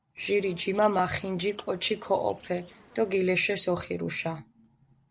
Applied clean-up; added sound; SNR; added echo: neural separator model SepFormer DNS4.